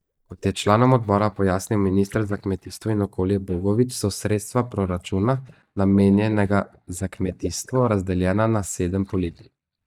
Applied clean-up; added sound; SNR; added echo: neural mask model DeepFilterNet 3.